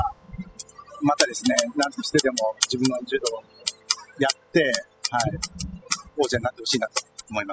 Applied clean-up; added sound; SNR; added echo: classical method spectral subtraction.